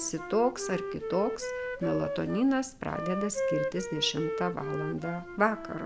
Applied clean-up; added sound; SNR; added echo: none; Wind instrument, woodwind instrument; 5 dB; none.